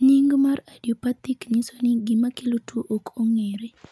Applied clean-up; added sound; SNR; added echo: none; none; none; none.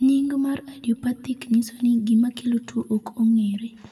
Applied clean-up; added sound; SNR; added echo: none; none; none; reverberation time 1.3 s.